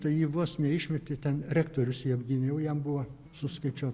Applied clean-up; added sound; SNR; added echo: none; Chink, clink; 20 dB; none.